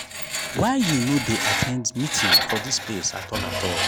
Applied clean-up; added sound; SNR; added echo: none; Screech; 0 dB; none.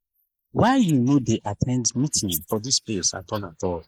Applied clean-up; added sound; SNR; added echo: neural mask model Resemble Enhance denoiser.